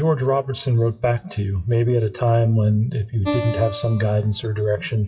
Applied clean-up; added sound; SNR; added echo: classical method WPE with log-MMSE.